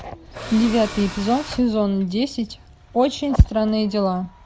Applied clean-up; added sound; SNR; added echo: none; Tools; 16 dB; none.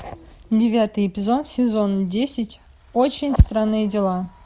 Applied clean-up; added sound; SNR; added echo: none; none; none; none.